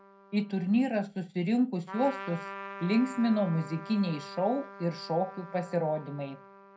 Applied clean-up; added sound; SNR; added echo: none; Trumpet; 15 dB; reverberation time 0.2 s.